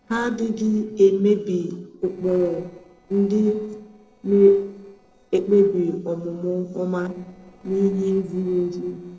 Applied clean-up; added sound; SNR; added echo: neural separator model SepFormer DNS4.